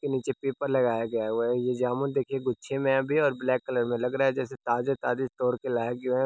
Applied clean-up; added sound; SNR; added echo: none; none; none; none.